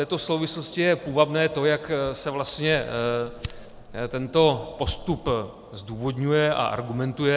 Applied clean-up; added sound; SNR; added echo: none; Fire; 17 dB; none.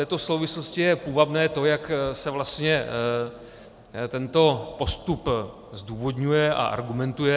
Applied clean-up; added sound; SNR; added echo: none; none; none; none.